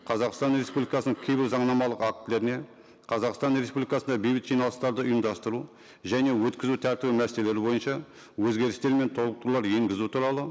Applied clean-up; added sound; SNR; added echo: none; none; none; none.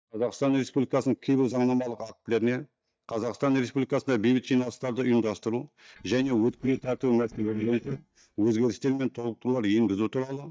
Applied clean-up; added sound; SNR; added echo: neural mask model DeepFilterNet 3.